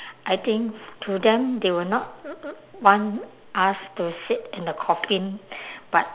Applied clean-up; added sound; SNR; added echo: none; none; none; none.